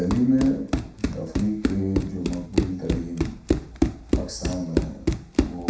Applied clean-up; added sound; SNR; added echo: none; Run; -1 dB; reverberation time 0.7 s.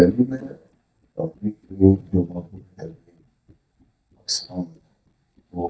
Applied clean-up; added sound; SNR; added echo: neural mask model DeepFilterNet 3.